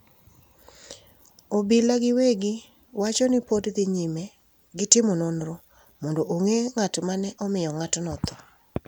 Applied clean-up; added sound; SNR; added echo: none; none; none; none.